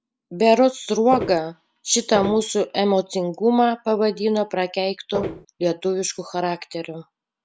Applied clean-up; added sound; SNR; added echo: none; Walk, footsteps; 6 dB; none.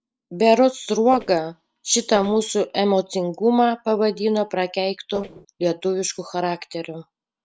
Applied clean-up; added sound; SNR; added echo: neural separator model SepFormer DNS4.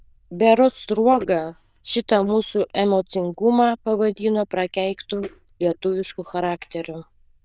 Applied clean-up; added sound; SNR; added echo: neural diffusion model UNIVERSE++.